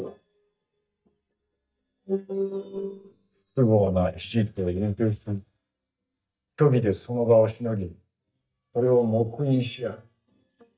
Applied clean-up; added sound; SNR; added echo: neural mask model DeepFilterNet 3.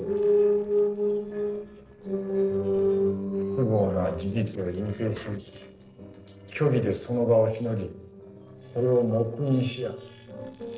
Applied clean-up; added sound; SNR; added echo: neural separator model SepFormer DNS4.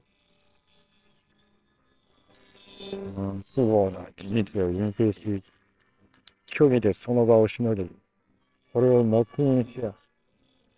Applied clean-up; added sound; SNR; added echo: neural separator model SepFormer WHAMR!.